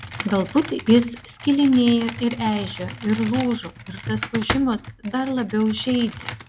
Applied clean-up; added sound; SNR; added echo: none; Computer keyboard; 11 dB; none.